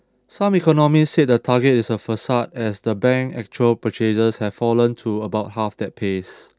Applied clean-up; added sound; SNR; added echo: none; none; none; none.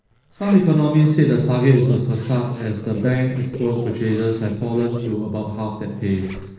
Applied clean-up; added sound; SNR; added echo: neural separator model SepFormer DNS4.